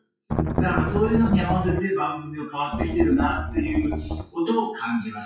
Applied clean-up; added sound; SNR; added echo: classical method WPE with log-MMSE.